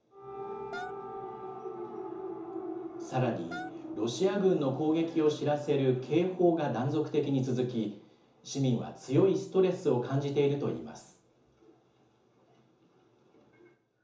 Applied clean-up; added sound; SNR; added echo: none; Wind instrument, woodwind instrument; 14 dB; reverberation time 0.7 s.